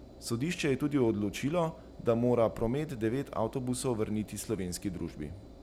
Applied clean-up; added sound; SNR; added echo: none; Engine; 18 dB; none.